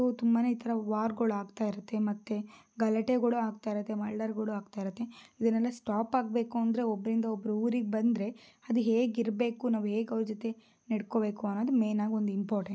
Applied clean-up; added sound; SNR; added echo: none; none; none; none.